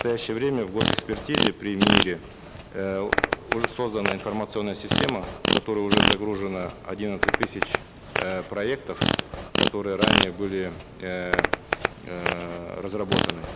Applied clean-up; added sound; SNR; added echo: none; Fart; -3 dB; none.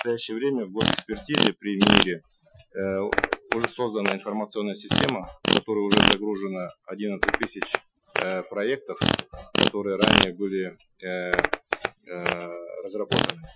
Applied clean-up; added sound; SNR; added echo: classical method Wiener filter.